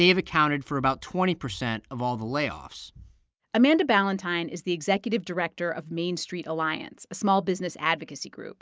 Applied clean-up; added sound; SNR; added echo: none; none; none; none.